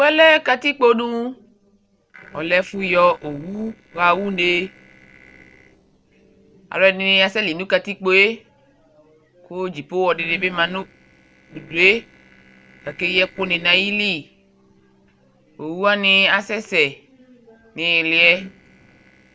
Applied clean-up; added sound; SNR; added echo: neural separator model SepFormer DNS4.